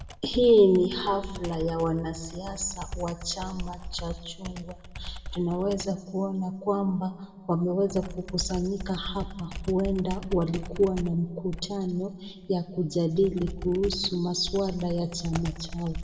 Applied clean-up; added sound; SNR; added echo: none; Computer keyboard; 12 dB; reverberation time 1.2 s.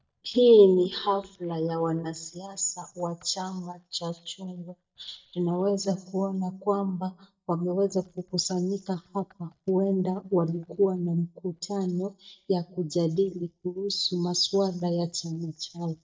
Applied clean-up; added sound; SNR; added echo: neural mask model DeepFilterNet 3.